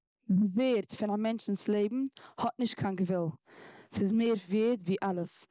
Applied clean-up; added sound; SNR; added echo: neural mask model Resemble Enhance denoiser.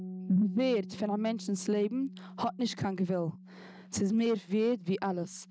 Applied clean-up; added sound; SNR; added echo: neural mask model RNNoise.